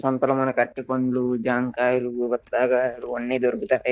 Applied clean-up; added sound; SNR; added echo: neural mask model DeepFilterNet 3.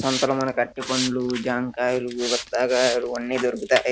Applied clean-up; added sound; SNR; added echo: none; Hiss; 10 dB; none.